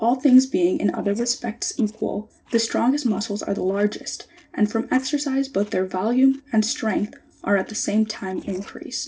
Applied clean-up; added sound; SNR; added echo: neural separator model SepFormer DNS4.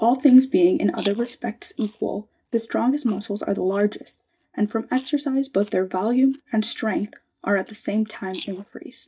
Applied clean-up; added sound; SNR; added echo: neural mask model DeepFilterNet 3.